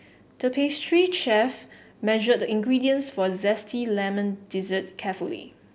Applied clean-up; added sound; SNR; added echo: none; none; none; none.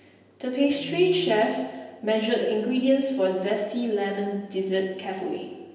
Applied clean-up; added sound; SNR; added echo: none; Guitar; 19 dB; reverberation time 1.0 s.